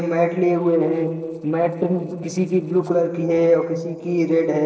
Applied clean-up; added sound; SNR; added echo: neural separator model SepFormer DNS4.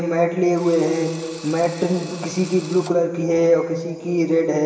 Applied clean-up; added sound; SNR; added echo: none; Drill; 19 dB; reverberation time 1.9 s.